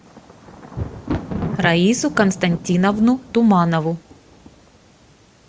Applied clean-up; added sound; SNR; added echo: none; Thunder; 11 dB; none.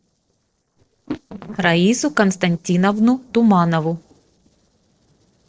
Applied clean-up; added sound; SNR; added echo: neural separator model SepFormer DNS4.